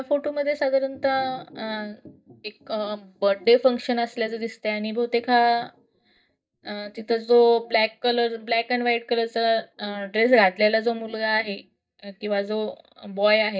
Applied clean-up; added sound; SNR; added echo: neural mask model DeepFilterNet 3.